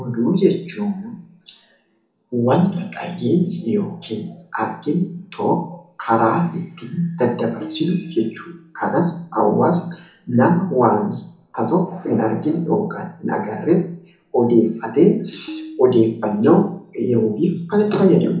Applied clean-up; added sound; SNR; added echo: none; Tabla; 20 dB; reverberation time 0.7 s.